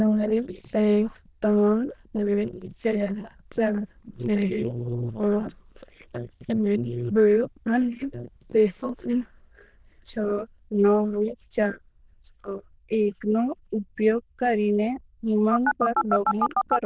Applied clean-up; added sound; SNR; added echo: neural diffusion model UNIVERSE++.